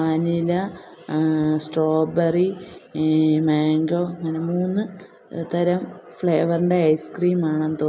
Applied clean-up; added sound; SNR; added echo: none; none; none; none.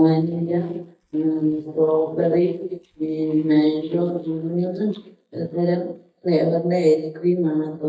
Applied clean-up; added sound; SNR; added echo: neural mask model DeepFilterNet 3.